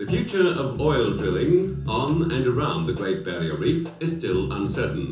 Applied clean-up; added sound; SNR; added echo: none; none; none; reverberation time 0.7 s.